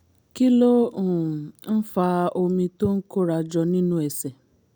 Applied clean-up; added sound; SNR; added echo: none; none; none; none.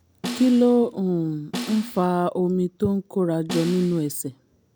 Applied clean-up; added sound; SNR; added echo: none; Snare drum; 13 dB; none.